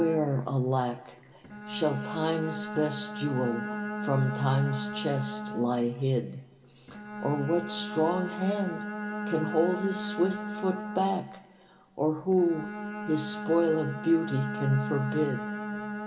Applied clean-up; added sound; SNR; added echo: none; Bowed string instrument; 7 dB; reverberation time 2.5 s.